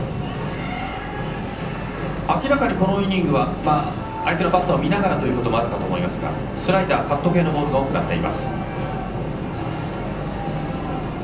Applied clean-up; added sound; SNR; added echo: none; Engine / Boat, Water vehicle; 10 dB; reverberation time 0.6 s.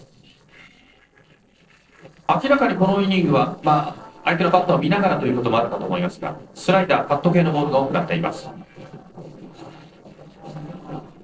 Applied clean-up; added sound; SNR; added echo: neural separator model SepFormer DNS4.